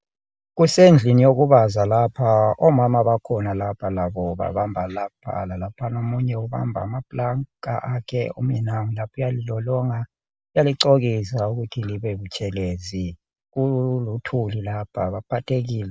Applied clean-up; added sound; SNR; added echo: none; none; none; none.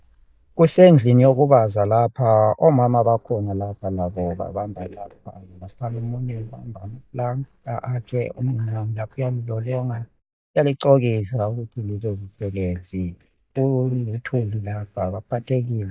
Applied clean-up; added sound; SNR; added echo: neural mask model DeepFilterNet 3.